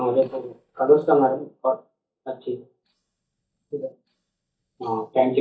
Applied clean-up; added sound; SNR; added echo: neural mask model DeepFilterNet 3.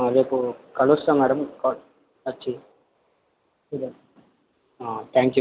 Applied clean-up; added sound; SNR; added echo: none; none; none; none.